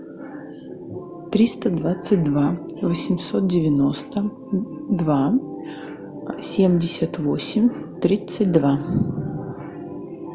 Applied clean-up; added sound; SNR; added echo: none; none; none; none.